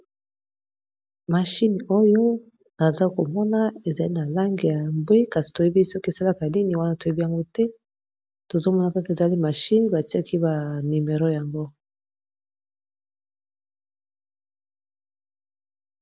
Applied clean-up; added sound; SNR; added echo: none; none; none; none.